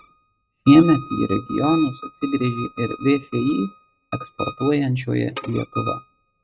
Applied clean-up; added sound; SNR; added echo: neural mask model RNNoise.